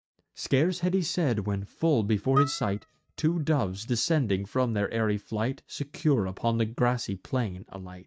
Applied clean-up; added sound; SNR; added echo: neural mask model RNNoise.